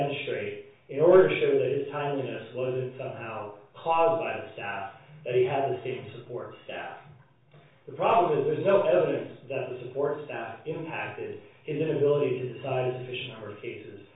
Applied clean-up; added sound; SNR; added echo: none; none; none; reverberation time 0.4 s.